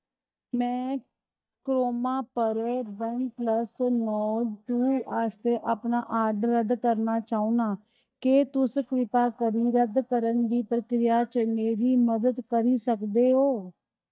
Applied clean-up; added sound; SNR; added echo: neural mask model DeepFilterNet 3.